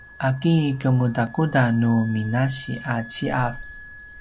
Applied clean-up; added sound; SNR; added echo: none; Bird + Wind instrument, woodwind instrument; 17 dB; none.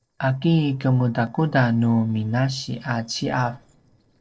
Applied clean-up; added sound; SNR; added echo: neural separator model SepFormer DNS4.